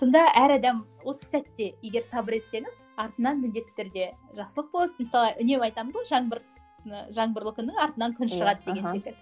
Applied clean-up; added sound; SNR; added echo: none; none; none; none.